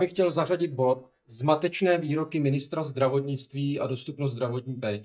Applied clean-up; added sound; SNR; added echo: neural mask model DeepFilterNet 3.